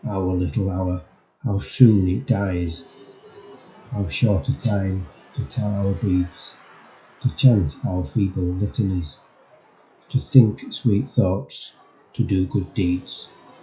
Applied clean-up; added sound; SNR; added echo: classical method WPE with log-MMSE.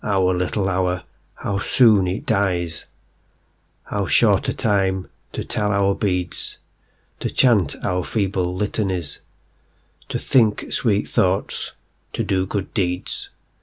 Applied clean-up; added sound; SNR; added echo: none; none; none; none.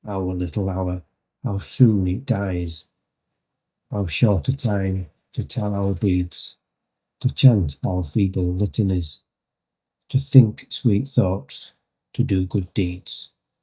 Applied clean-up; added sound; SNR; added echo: neural mask model DeepFilterNet 3.